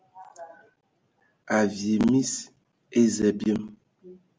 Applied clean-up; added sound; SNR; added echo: none; none; none; none.